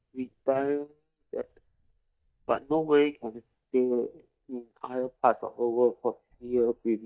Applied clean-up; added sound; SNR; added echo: neural mask model DeepFilterNet 3.